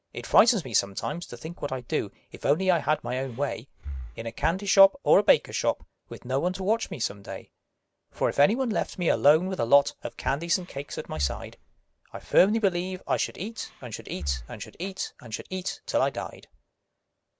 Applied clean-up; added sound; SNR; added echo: none; Breathing; 15 dB; none.